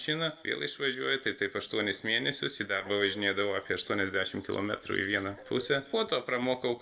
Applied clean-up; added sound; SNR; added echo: neural separator model SepFormer DNS4.